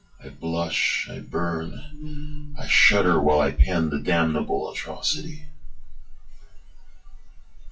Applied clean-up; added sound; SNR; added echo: classical method WPE with log-MMSE.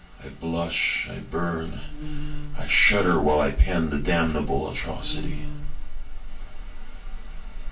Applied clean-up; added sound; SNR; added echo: none; Buzz; 2 dB; reverberation time 0.2 s.